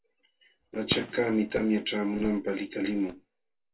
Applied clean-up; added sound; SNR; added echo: none; Gunshot, gunfire; 12 dB; reverberation time 0.2 s.